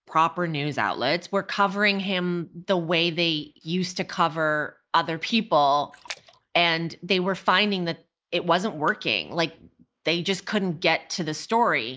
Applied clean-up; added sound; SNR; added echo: neural mask model Resemble Enhance denoiser.